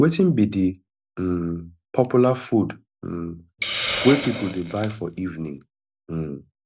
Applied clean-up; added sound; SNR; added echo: none; Hiss; 10 dB; none.